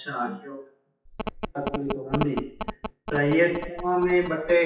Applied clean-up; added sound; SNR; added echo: classical method WPE with log-MMSE.